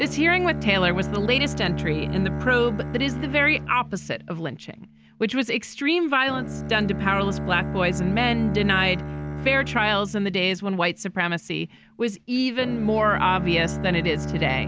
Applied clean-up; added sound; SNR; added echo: none; Bowed string instrument; 7 dB; none.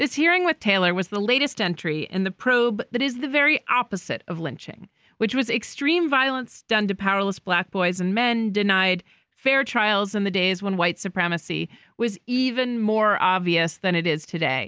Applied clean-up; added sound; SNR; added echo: none; none; none; none.